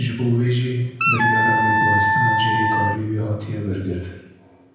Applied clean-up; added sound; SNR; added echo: none; Wind instrument, woodwind instrument; -4 dB; reverberation time 0.9 s.